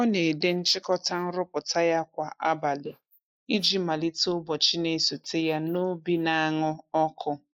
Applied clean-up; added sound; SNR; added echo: neural mask model Resemble Enhance denoiser.